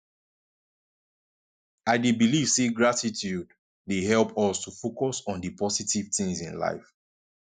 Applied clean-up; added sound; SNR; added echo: none; none; none; none.